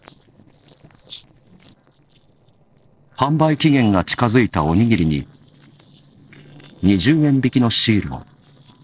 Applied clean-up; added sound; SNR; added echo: neural separator model SepFormer DNS4.